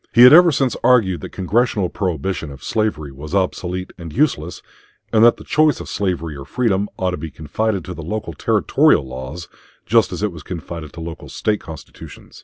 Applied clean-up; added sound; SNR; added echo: none; none; none; none.